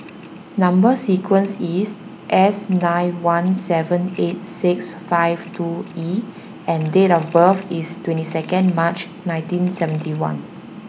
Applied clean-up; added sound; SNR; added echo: none; none; none; none.